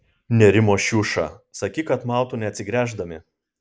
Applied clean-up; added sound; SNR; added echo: none; none; none; none.